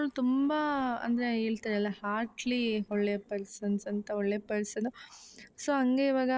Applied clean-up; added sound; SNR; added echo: neural separator model SepFormer DNS4.